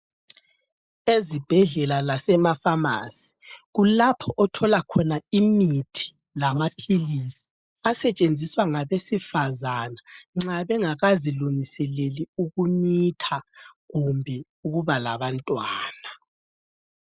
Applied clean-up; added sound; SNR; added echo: neural mask model Resemble Enhance denoiser.